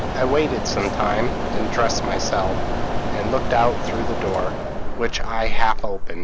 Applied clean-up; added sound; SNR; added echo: none; Mechanisms; -3 dB; none.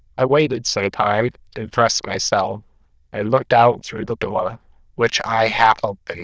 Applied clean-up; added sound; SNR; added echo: neural diffusion model UNIVERSE++.